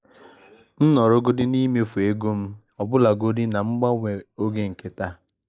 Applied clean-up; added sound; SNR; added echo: neural mask model Resemble Enhance denoiser.